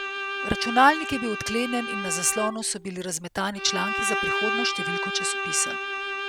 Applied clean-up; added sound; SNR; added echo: none; Bowed string instrument; 3 dB; none.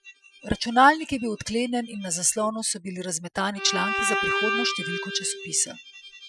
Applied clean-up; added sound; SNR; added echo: classical method Wiener filter.